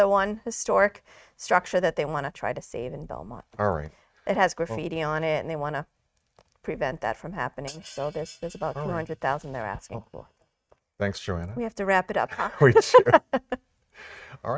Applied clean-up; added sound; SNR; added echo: neural mask model RNNoise.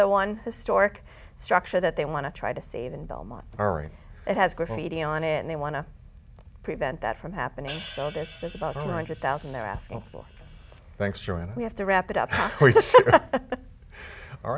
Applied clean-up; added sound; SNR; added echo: none; Hi-hat; 15 dB; none.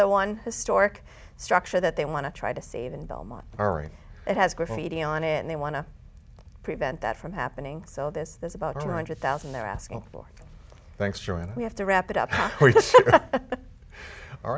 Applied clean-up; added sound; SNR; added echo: none; none; none; none.